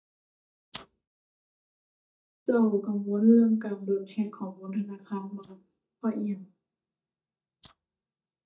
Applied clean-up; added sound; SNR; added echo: neural mask model DeepFilterNet 3.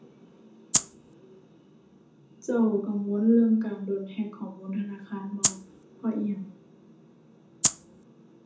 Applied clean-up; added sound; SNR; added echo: none; Rattle (instrument); -3 dB; reverberation time 0.5 s.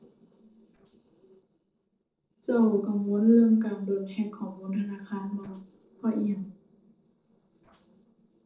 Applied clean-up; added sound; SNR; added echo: neural separator model SepFormer DNS4.